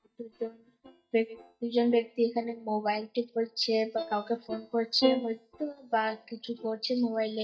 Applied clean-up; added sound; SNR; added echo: neural mask model DeepFilterNet 3.